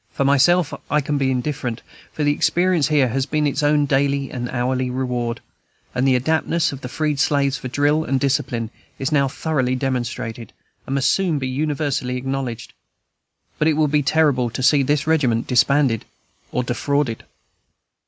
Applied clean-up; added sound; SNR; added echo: none; none; none; none.